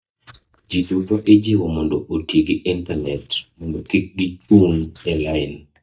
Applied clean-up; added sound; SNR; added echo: neural mask model DeepFilterNet 3.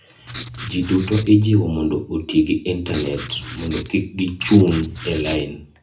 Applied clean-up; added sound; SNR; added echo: none; Writing; 9 dB; reverberation time 0.3 s.